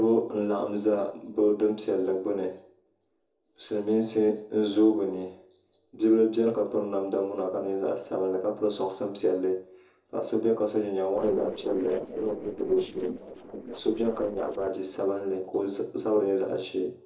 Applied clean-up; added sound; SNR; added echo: neural separator model SepFormer DNS4.